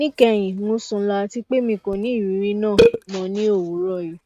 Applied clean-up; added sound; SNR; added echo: neural mask model RNNoise.